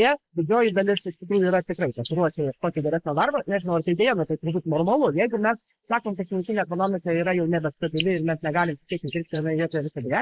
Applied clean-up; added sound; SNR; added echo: neural mask model Resemble Enhance denoiser.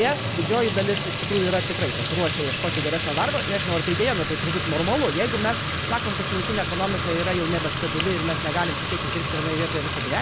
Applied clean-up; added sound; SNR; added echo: none; Fill (with liquid) / Trickle, dribble / Sink (filling or washing); 1 dB; none.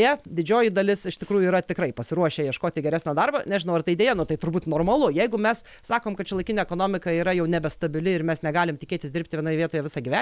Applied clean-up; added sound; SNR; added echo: none; none; none; none.